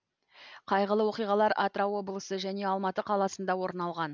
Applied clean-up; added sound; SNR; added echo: none; none; none; none.